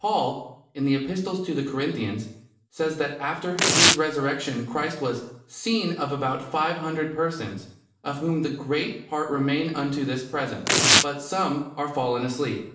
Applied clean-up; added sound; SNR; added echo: none; Tearing; -5 dB; reverberation time 0.6 s.